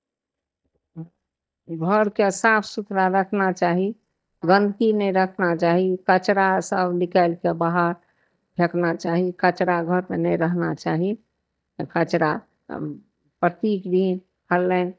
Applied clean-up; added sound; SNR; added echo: neural mask model DeepFilterNet 3.